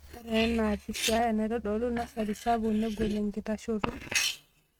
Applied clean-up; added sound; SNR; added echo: neural mask model RNNoise.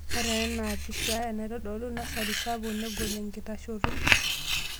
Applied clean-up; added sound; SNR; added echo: none; Writing; -3 dB; none.